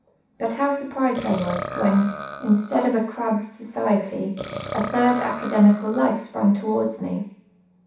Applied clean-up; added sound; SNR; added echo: none; Burping, eructation; 12 dB; reverberation time 0.7 s.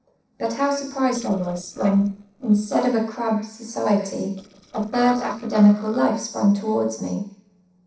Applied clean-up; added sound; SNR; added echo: neural separator model SepFormer DNS4.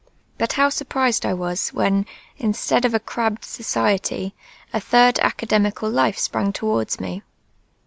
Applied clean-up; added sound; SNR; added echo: none; none; none; none.